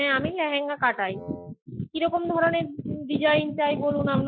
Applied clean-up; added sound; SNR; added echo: classical method Wiener filter.